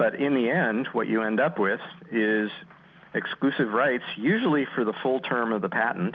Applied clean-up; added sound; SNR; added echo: none; none; none; none.